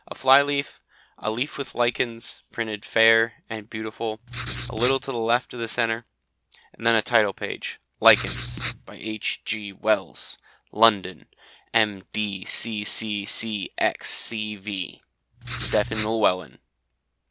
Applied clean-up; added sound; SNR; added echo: none; Writing; 4 dB; none.